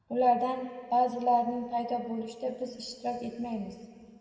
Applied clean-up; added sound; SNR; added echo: none; none; none; reverberation time 2.2 s.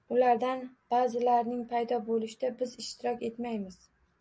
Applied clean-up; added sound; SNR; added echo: none; none; none; none.